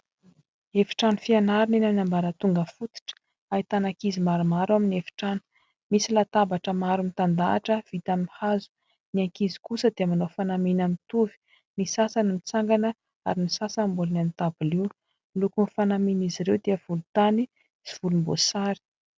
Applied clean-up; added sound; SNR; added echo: none; none; none; none.